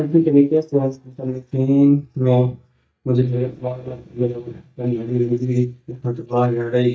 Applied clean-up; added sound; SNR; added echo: neural mask model DeepFilterNet 3.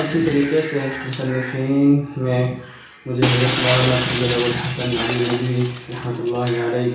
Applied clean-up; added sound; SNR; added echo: none; Shatter; 5 dB; reverberation time 0.6 s.